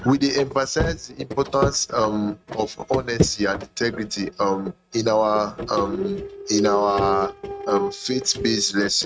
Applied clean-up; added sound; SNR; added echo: neural mask model RNNoise.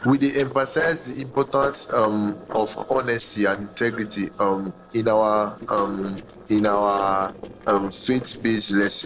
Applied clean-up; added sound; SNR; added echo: neural separator model SepFormer DNS4.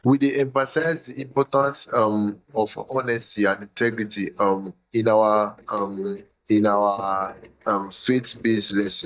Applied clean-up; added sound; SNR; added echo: neural mask model DeepFilterNet 3.